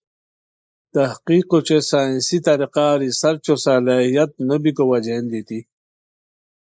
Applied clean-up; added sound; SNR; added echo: neural mask model Resemble Enhance denoiser.